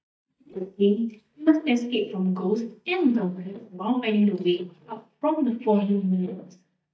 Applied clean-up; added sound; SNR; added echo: neural mask model DeepFilterNet 3.